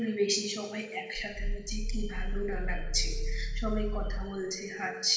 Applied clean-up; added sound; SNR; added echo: none; Growling; -1 dB; reverberation time 1.1 s.